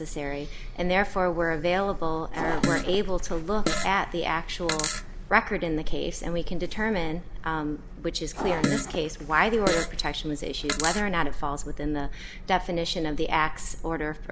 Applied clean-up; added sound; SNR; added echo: none; Fart; 5 dB; none.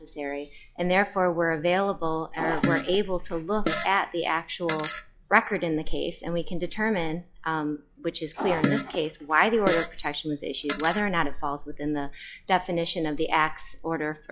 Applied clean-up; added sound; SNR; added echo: classical method log-MMSE.